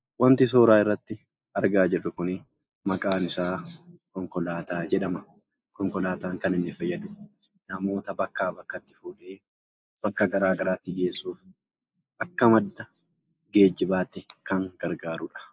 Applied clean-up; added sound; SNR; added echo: neural mask model Resemble Enhance denoiser.